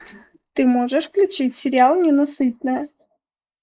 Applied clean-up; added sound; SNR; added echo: neural mask model Resemble Enhance denoiser.